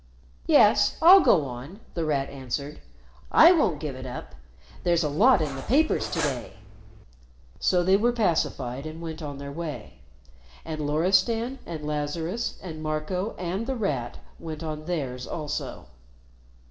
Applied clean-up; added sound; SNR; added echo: none; Cutlery, silverware; 12 dB; reverberation time 0.6 s.